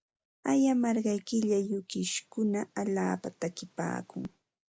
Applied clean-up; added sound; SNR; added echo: none; none; none; none.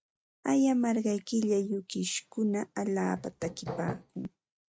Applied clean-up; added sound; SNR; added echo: neural mask model RNNoise.